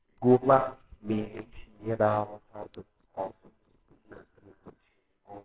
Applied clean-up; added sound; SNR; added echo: neural separator model SepFormer WHAMR!.